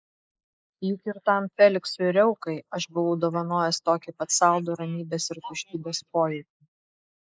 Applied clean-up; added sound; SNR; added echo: neural mask model Resemble Enhance denoiser.